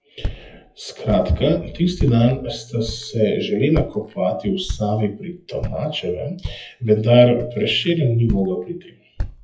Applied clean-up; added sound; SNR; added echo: classical method WPE with log-MMSE.